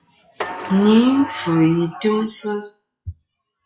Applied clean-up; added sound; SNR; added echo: classical method log-MMSE.